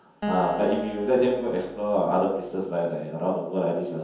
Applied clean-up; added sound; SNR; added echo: none; Acoustic guitar; 12 dB; reverberation time 0.9 s.